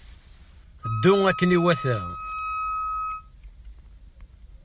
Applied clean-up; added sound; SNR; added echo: none; Wind instrument, woodwind instrument; 6 dB; none.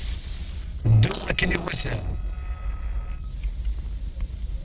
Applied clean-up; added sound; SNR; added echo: neural separator model SepFormer DNS4.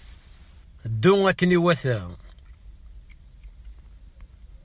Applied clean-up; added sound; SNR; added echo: none; none; none; none.